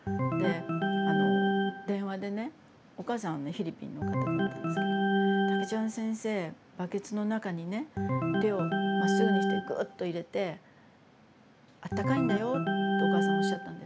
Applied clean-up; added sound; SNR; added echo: none; Organ; -4 dB; none.